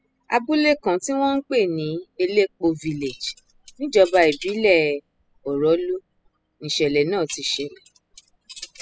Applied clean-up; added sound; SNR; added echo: classical method spectral subtraction.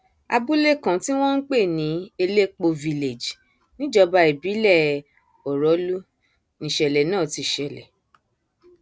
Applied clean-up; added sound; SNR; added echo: none; none; none; none.